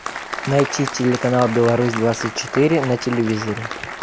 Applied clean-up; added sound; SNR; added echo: none; Applause; 9 dB; none.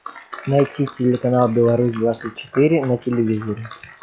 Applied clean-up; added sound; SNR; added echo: classical method log-MMSE.